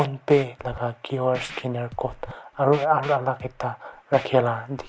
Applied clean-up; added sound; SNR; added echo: none; Scratching (performance technique); 18 dB; none.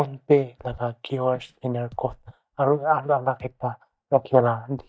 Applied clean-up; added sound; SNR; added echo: neural mask model DeepFilterNet 3.